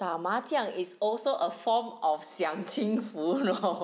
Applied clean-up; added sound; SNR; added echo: none; none; none; none.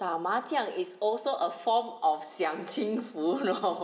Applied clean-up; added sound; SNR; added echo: none; none; none; reverberation time 2.6 s.